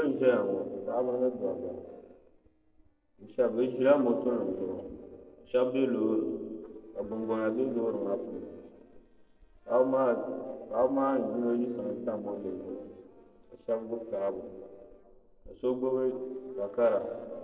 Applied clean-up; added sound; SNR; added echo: neural separator model SepFormer DNS4.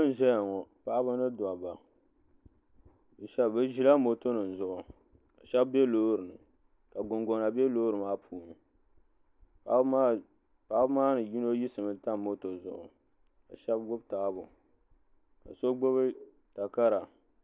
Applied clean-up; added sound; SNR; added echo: none; none; none; none.